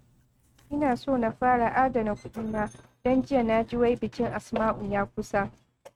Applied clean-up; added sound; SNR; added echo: neural mask model RNNoise.